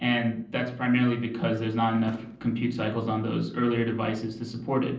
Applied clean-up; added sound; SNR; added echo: neural separator model SepFormer DNS4.